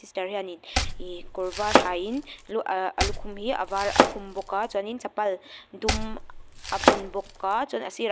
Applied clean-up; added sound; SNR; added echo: none; Domestic sounds, home sounds; -3 dB; none.